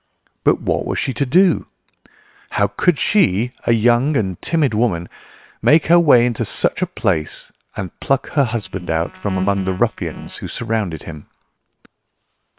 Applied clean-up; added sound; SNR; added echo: neural separator model SepFormer WHAM!.